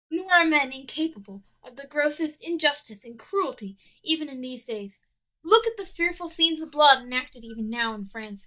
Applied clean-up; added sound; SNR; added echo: neural mask model DeepFilterNet 3.